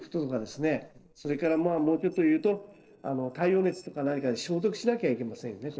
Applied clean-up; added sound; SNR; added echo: neural separator model SepFormer DNS4.